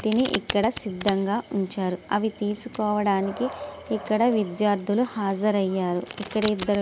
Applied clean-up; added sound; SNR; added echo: none; Domestic sounds, home sounds; 16 dB; none.